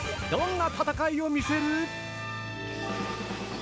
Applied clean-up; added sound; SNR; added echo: none; Wind instrument, woodwind instrument; 17 dB; none.